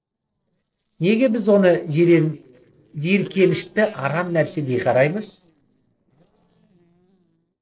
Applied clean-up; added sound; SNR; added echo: neural separator model SepFormer DNS4.